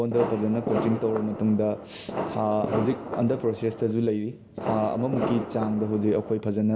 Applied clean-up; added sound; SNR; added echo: none; Fireworks; 6 dB; none.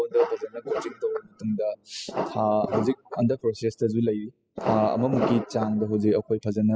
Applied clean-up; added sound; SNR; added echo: classical method spectral subtraction.